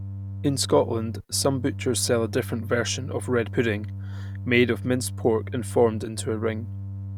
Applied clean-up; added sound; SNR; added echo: none; Organ; 8 dB; none.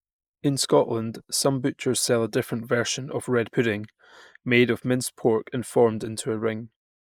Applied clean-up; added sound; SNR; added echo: neural mask model Resemble Enhance denoiser.